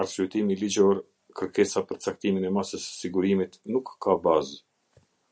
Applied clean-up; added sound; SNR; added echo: none; none; none; none.